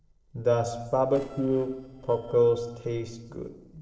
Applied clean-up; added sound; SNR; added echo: neural separator model SepFormer DNS4.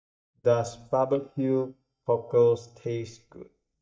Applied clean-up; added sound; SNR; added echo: neural mask model DeepFilterNet 3.